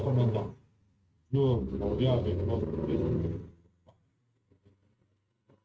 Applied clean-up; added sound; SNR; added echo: neural mask model RNNoise.